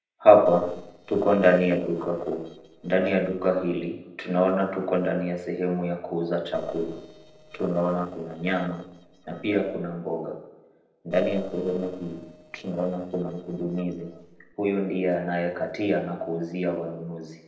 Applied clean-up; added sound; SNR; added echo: neural separator model SepFormer DNS4.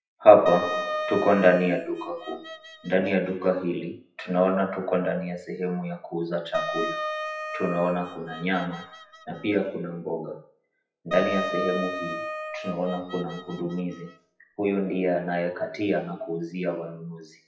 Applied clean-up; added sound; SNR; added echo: classical method WPE with log-MMSE.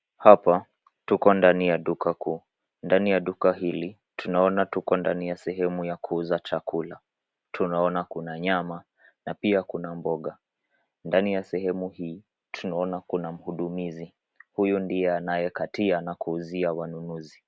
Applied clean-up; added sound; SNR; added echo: none; none; none; none.